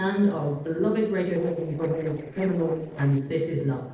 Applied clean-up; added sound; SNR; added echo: neural separator model SepFormer DNS4.